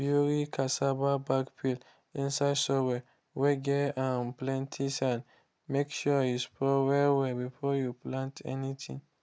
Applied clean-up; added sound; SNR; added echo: none; none; none; none.